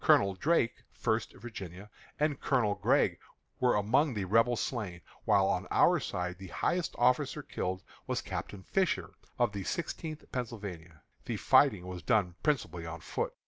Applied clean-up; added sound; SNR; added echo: none; none; none; none.